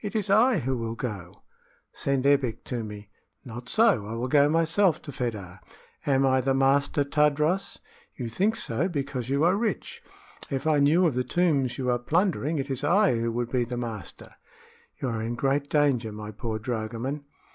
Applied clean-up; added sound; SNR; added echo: none; none; none; none.